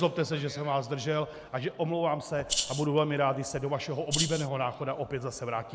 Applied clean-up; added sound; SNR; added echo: none; Rattle (instrument); 1 dB; none.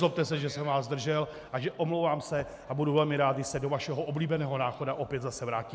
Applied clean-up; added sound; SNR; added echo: none; none; none; none.